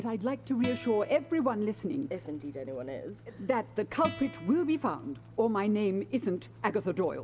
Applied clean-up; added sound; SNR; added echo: none; Acoustic guitar; 16 dB; none.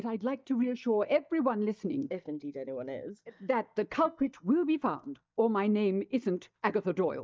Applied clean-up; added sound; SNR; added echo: neural mask model DeepFilterNet 3.